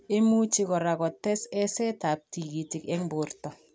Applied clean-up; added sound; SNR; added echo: none; none; none; none.